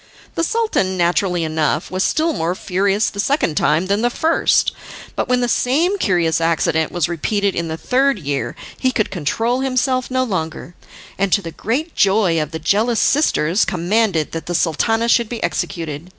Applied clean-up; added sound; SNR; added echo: none; none; none; none.